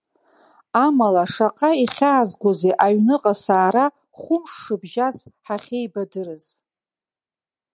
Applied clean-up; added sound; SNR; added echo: none; none; none; none.